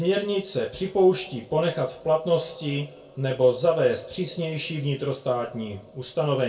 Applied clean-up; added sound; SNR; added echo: none; none; none; reverberation time 0.2 s.